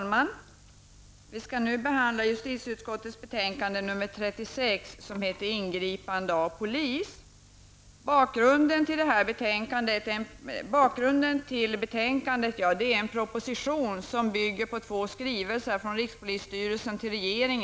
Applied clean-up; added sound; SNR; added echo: none; none; none; none.